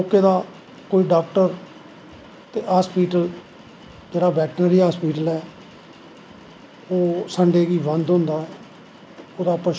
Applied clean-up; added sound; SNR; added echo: none; none; none; none.